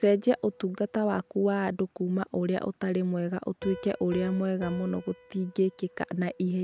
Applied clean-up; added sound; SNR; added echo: none; Piano; 19 dB; none.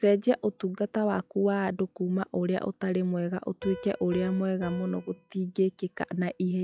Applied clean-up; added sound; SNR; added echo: classical method log-MMSE.